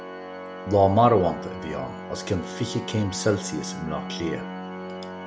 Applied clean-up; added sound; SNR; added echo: none; Organ; 10 dB; none.